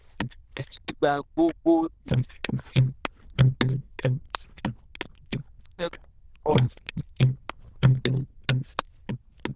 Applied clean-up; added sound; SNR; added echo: neural diffusion model UNIVERSE++.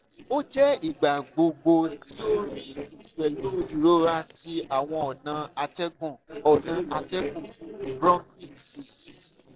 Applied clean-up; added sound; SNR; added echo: neural separator model SepFormer DNS4.